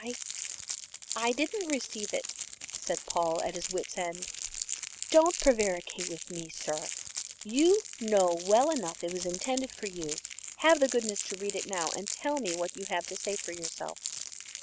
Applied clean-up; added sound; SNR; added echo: none; Crackle; 7 dB; none.